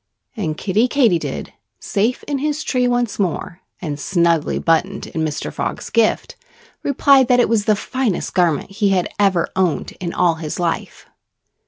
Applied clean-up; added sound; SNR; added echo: none; none; none; none.